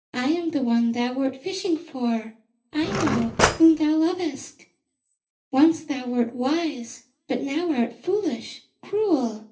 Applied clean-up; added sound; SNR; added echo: none; Cutlery, silverware / Drawer open or close; 1 dB; reverberation time 0.3 s.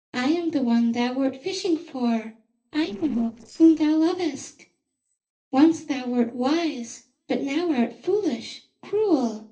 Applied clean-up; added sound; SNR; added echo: neural separator model SepFormer DNS4.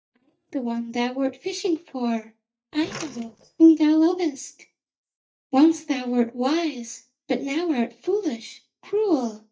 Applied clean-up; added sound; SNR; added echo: neural mask model DeepFilterNet 3.